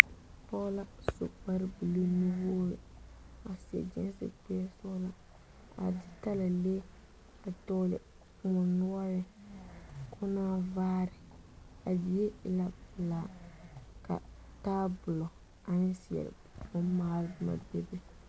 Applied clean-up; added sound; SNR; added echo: none; Walk, footsteps; 19 dB; none.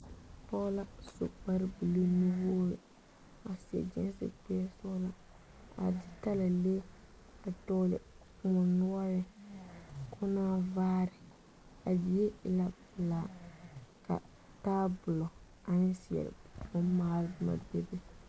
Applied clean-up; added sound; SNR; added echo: neural mask model Resemble Enhance denoiser.